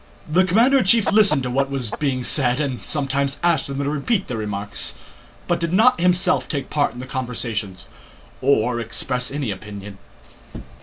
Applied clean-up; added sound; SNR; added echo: none; Chicken, rooster; 9 dB; none.